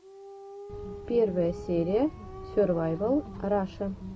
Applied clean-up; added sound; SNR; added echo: none; Dog; 15 dB; none.